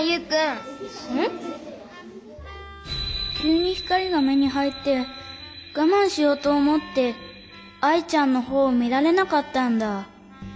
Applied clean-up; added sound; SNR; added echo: none; none; none; none.